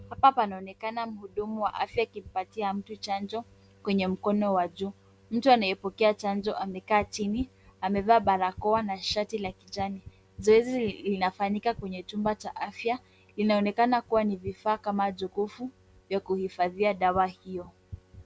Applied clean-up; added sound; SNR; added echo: none; none; none; none.